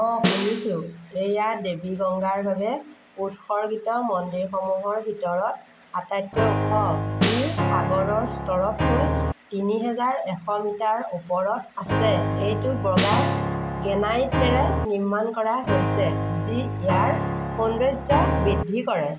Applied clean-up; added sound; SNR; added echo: none; Snare drum + Piano; -1 dB; none.